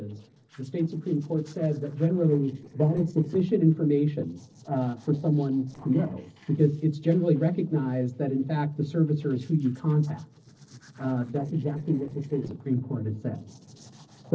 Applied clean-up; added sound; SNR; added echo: neural separator model SepFormer DNS4.